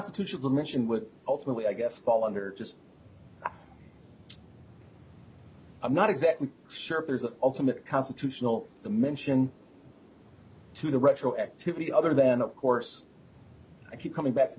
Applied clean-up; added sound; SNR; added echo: none; none; none; none.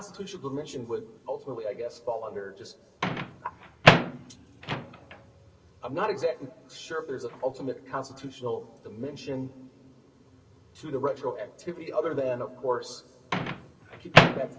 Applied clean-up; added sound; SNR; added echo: none; Microwave oven; -4 dB; reverberation time 2.8 s.